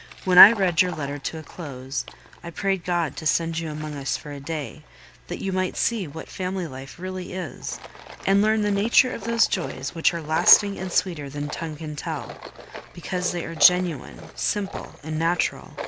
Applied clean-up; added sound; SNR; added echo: none; Tools; 15 dB; none.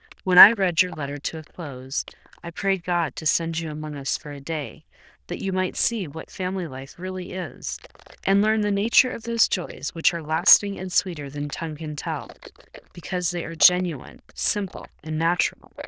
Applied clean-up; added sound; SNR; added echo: neural diffusion model UNIVERSE++.